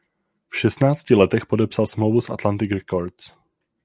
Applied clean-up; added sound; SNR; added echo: none; none; none; none.